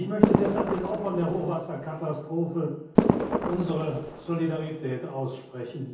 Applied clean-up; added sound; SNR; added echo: none; Fireworks; -2 dB; reverberation time 0.7 s.